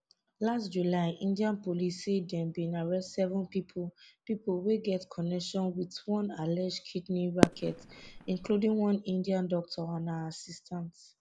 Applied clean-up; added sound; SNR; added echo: none; Fireworks; -1 dB; none.